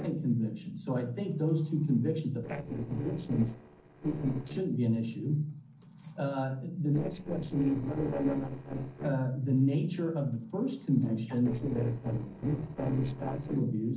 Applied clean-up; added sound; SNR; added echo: neural separator model SepFormer DNS4.